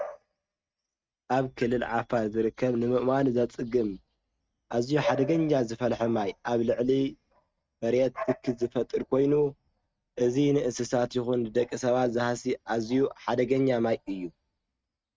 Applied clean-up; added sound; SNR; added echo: neural mask model RNNoise.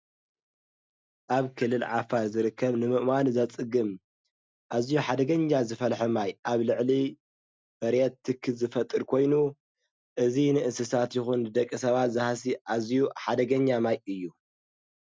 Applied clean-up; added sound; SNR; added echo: none; none; none; none.